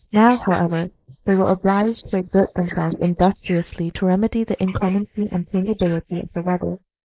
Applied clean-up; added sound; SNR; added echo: neural mask model Resemble Enhance denoiser.